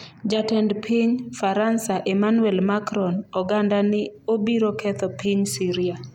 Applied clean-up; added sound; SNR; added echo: none; none; none; none.